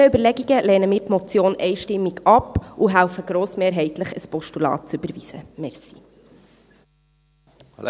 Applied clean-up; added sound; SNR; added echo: none; none; none; none.